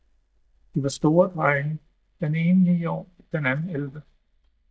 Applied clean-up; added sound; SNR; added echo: neural mask model DeepFilterNet 3.